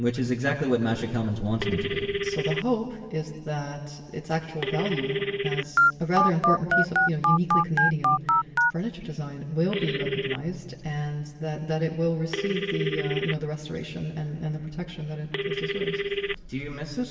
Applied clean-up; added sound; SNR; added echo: none; Telephone; 0 dB; reverberation time 1.9 s.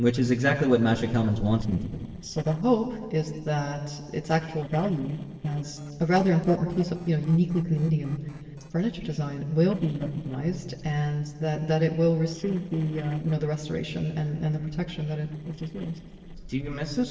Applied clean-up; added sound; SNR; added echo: neural separator model SepFormer DNS4.